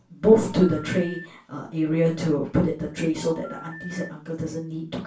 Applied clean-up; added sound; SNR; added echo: none; Telephone; 17 dB; reverberation time 0.3 s.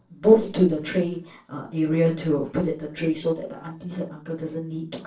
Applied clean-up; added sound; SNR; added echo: neural separator model SepFormer DNS4.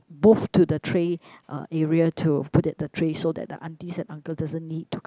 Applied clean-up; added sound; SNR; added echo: none; none; none; none.